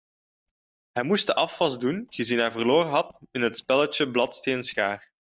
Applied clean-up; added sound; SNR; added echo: neural mask model DeepFilterNet 3.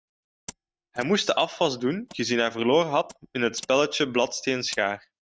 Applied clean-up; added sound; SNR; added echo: neural mask model RNNoise.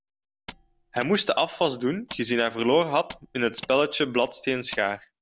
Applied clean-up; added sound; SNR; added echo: none; Mechanisms; 15 dB; none.